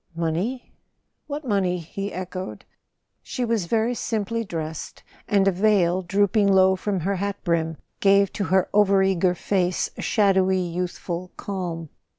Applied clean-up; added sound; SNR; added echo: none; none; none; none.